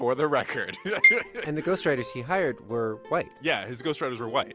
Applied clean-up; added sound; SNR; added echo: none; Marimba, xylophone; -1 dB; none.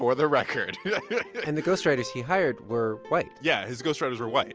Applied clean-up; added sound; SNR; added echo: none; none; none; none.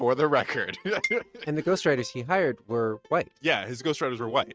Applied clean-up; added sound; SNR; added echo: neural mask model RNNoise.